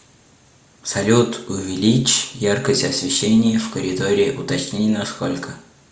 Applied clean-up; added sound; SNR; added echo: none; none; none; none.